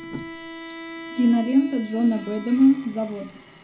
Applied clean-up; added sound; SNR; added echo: none; Bowed string instrument; 16 dB; reverberation time 0.3 s.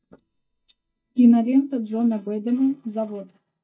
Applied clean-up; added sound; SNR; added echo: neural mask model DeepFilterNet 3.